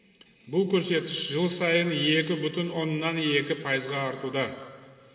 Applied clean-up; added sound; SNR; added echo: none; none; none; reverberation time 1.6 s.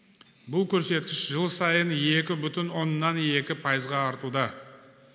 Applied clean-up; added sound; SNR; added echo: none; none; none; none.